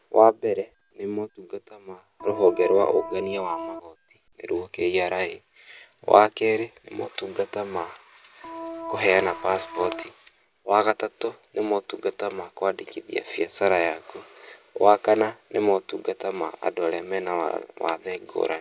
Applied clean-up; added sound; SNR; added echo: none; Organ; 10 dB; none.